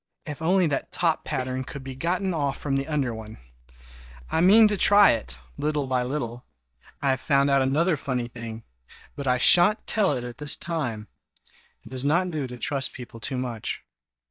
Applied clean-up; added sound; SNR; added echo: neural mask model DeepFilterNet 3.